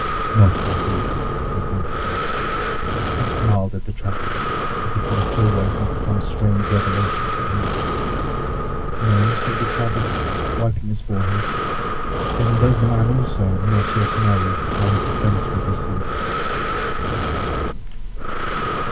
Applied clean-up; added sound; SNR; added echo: none; Breathing; -1 dB; reverberation time 0.4 s.